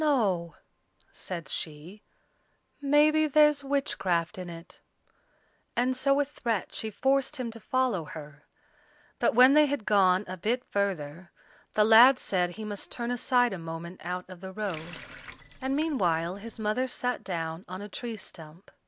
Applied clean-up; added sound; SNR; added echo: none; Water tap, faucet; 18 dB; none.